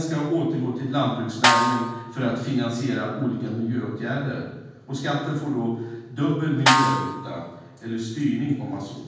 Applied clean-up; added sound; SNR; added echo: none; Snare drum; -1 dB; reverberation time 1.2 s.